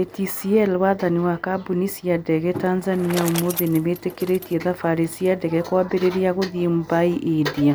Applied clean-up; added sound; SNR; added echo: none; Bicycle; 18 dB; none.